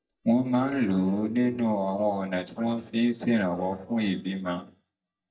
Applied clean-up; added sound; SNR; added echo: neural mask model DeepFilterNet 3.